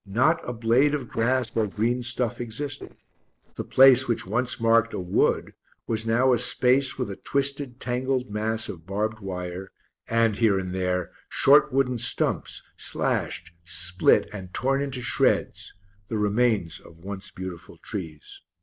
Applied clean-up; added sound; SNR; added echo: neural separator model SepFormer DNS4.